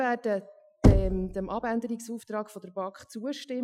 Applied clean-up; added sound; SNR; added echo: classical method Wiener filter.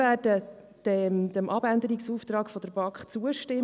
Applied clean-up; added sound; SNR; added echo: none; none; none; none.